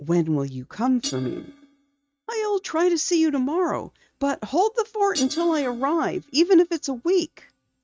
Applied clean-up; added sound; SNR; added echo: neural mask model RNNoise.